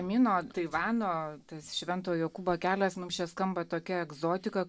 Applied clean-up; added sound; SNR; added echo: none; none; none; none.